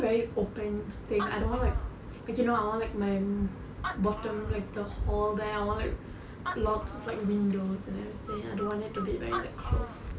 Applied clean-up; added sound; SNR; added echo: none; Bird + Animal; 13 dB; none.